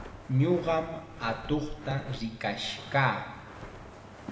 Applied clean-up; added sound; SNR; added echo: none; Walk, footsteps; 13 dB; reverberation time 1.4 s.